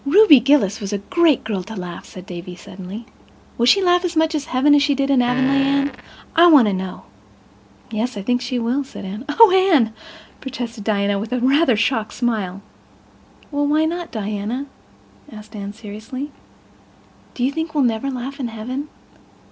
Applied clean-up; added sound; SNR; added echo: none; Fart; 11 dB; none.